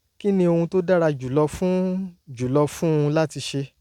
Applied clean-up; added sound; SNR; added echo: none; none; none; none.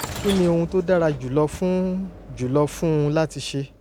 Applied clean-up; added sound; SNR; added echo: none; Sliding door / Train; 15 dB; none.